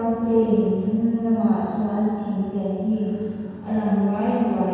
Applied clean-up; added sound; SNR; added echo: none; none; none; reverberation time 2.1 s.